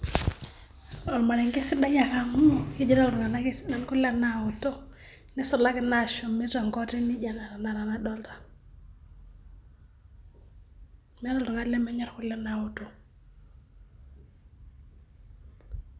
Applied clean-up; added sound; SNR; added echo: none; none; none; none.